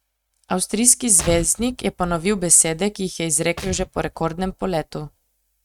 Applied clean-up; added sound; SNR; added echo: neural mask model RNNoise.